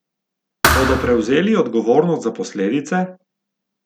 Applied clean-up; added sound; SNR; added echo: none; Thump, thud; 1 dB; none.